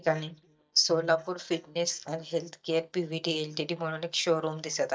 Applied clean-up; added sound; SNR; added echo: neural mask model DeepFilterNet 3.